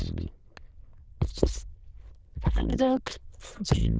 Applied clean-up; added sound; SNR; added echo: neural diffusion model UNIVERSE++.